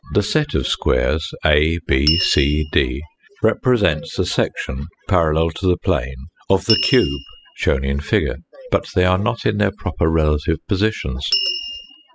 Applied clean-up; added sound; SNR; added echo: classical method spectral subtraction.